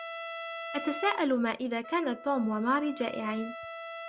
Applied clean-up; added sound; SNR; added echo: none; Trumpet; 10 dB; none.